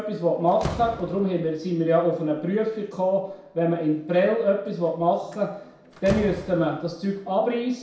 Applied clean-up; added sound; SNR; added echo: none; Slam; 16 dB; reverberation time 0.6 s.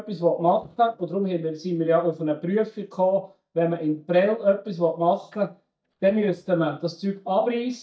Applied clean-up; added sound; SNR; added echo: neural mask model DeepFilterNet 3.